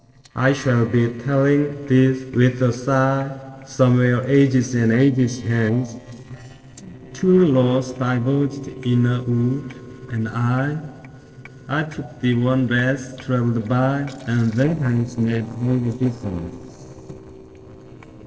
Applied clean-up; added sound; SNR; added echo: neural separator model SepFormer DNS4.